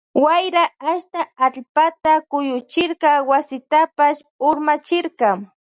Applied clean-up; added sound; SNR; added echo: none; none; none; none.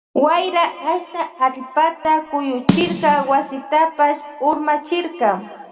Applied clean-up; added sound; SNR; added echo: none; Snare drum; 6 dB; reverberation time 2.0 s.